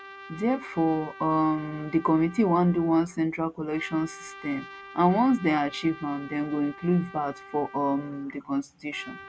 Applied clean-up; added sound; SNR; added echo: none; Trumpet; 19 dB; none.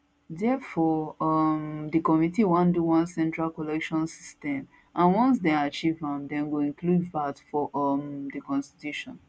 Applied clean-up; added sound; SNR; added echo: none; none; none; none.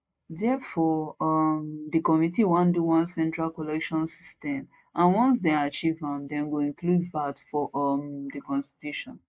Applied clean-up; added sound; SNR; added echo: neural mask model Resemble Enhance denoiser.